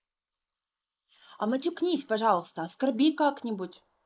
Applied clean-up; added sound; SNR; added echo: neural mask model Resemble Enhance denoiser.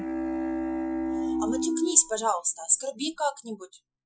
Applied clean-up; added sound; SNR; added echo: classical method Wiener filter.